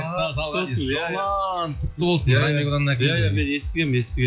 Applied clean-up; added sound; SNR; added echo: classical method log-MMSE.